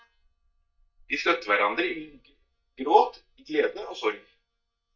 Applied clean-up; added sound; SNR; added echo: neural mask model DeepFilterNet 3.